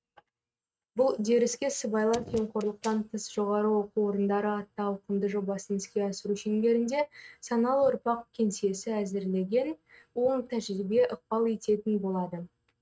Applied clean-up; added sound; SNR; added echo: neural mask model RNNoise.